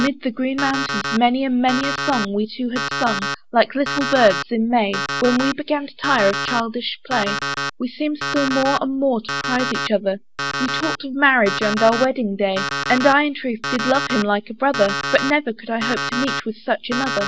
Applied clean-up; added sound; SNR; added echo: none; Alarm; 6 dB; none.